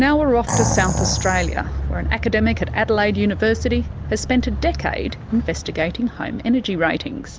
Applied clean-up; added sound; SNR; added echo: none; Animal; 3 dB; none.